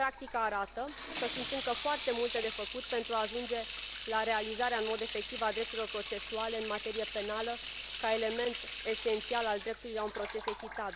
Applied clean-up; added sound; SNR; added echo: none; Sink (filling or washing) / Water tap, faucet; -3 dB; none.